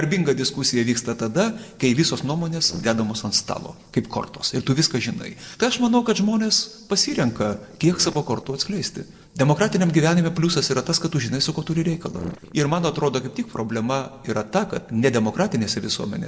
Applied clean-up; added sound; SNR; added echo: neural separator model SepFormer DNS4.